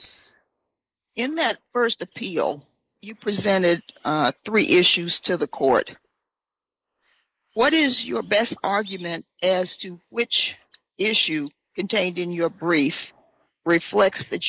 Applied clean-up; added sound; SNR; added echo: neural mask model Resemble Enhance denoiser.